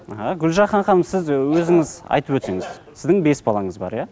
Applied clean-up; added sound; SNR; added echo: none; none; none; none.